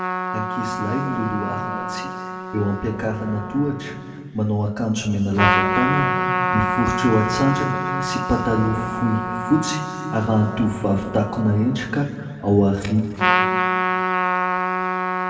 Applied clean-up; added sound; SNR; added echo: none; Trumpet; 2 dB; reverberation time 1.9 s.